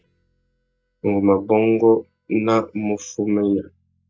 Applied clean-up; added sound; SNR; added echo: neural mask model DeepFilterNet 3.